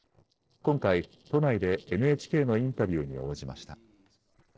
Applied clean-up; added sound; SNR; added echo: neural separator model SepFormer DNS4.